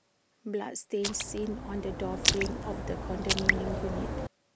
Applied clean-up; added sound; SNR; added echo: none; Raindrop; -4 dB; none.